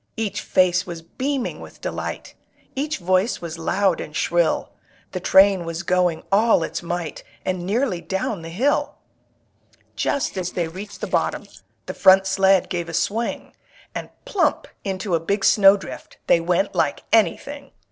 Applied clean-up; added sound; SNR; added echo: neural separator model SepFormer DNS4.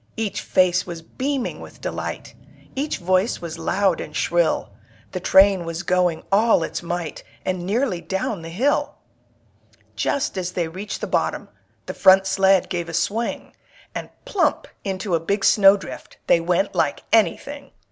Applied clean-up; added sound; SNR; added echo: none; none; none; none.